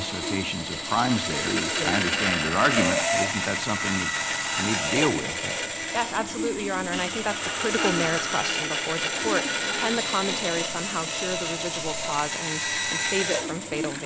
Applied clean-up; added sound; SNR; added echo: none; Sawing; -1 dB; none.